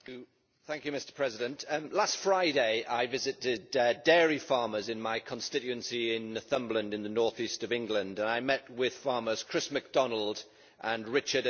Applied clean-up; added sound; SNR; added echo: none; none; none; none.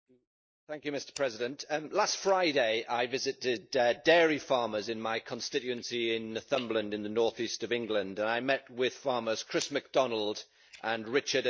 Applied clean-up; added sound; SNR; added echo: neural mask model DeepFilterNet 3.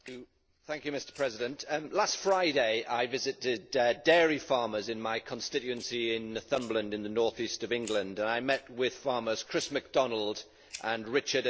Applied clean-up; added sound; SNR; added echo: neural separator model SepFormer DNS4.